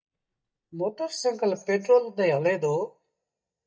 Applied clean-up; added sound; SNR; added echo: neural mask model DeepFilterNet 3.